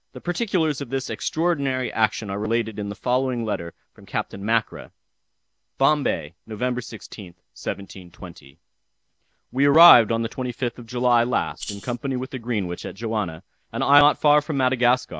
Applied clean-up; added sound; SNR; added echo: none; Rattle (instrument); 12 dB; none.